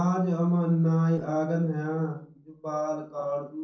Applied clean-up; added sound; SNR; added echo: neural separator model SepFormer DNS4.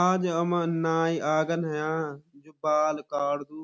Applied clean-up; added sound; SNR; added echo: none; none; none; none.